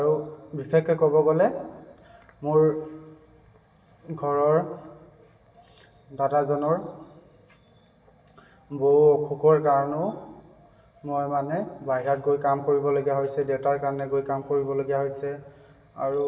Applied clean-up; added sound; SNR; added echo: none; none; none; reverberation time 1.2 s.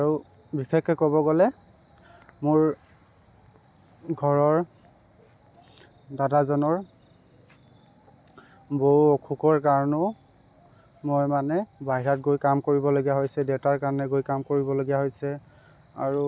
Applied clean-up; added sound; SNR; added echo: none; none; none; none.